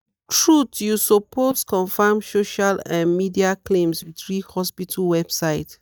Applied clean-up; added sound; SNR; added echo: neural mask model DeepFilterNet 3.